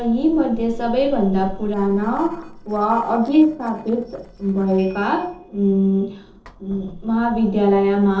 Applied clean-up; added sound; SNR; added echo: neural separator model SepFormer DNS4.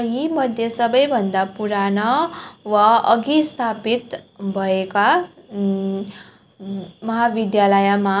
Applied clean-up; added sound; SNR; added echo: none; none; none; none.